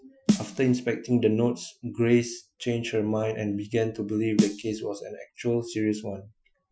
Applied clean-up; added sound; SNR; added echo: classical method Wiener filter.